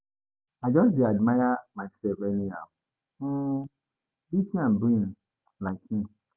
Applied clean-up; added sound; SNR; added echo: none; none; none; none.